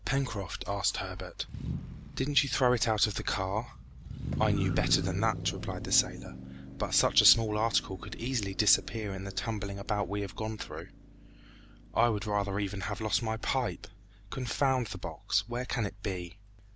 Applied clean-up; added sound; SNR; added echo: none; Motor vehicle (road); 10 dB; none.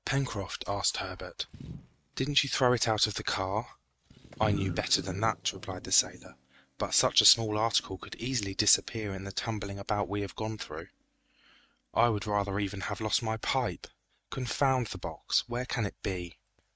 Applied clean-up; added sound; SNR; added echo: neural mask model RNNoise.